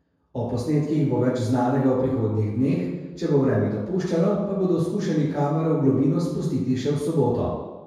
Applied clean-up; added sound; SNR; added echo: none; none; none; reverberation time 1.2 s.